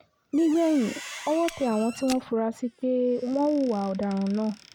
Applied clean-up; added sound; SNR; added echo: none; Squeak + Walk, footsteps; 18 dB; none.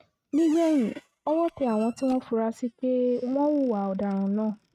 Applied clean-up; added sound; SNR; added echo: neural mask model RNNoise.